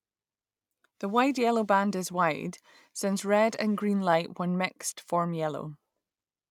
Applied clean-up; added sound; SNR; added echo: none; none; none; none.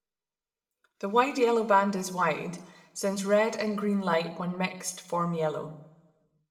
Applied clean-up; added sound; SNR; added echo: none; none; none; reverberation time 0.6 s.